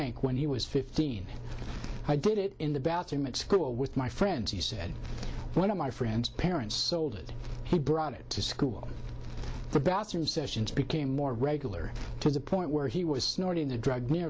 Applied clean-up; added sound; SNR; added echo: none; none; none; none.